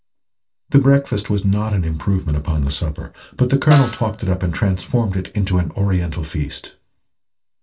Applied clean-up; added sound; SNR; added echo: none; Snare drum; 12 dB; reverberation time 0.2 s.